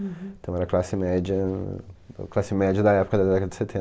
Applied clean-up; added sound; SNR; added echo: none; none; none; none.